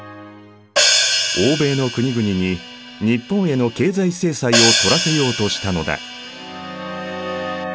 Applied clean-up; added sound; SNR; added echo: none; Hi-hat; 1 dB; none.